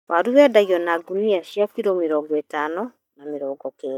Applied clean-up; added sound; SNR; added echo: neural mask model DeepFilterNet 3.